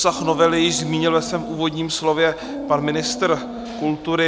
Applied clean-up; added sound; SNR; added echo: none; Dog; 11 dB; none.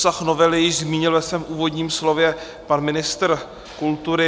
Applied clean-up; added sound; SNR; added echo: none; none; none; none.